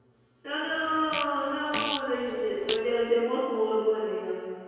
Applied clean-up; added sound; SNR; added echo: none; Fart; 10 dB; reverberation time 2.2 s.